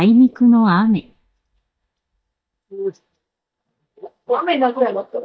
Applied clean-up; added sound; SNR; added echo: neural mask model DeepFilterNet 3.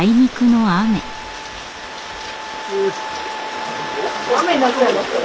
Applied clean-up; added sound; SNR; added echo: none; Wind instrument, woodwind instrument; 14 dB; none.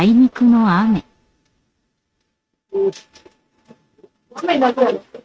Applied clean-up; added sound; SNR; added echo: neural mask model RNNoise.